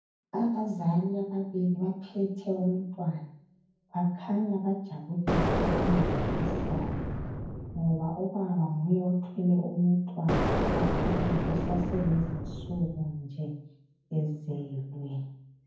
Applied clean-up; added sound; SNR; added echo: none; Explosion; -1 dB; reverberation time 0.9 s.